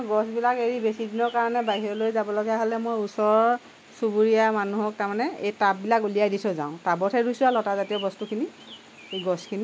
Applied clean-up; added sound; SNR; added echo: none; Bird; 19 dB; none.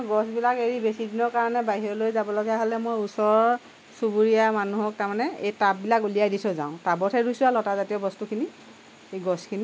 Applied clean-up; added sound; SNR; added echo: none; none; none; none.